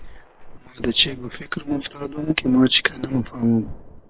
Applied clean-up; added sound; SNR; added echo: neural separator model SepFormer WHAM!.